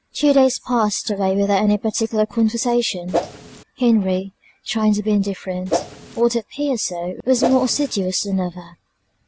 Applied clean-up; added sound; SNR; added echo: none; Whoosh, swoosh, swish; 5 dB; none.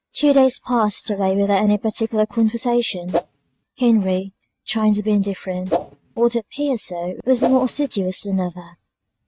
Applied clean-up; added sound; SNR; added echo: neural mask model RNNoise.